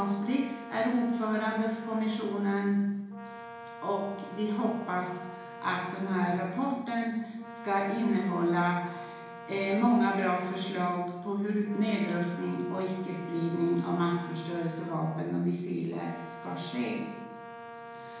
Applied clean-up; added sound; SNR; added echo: none; Brass instrument; 14 dB; reverberation time 1.0 s.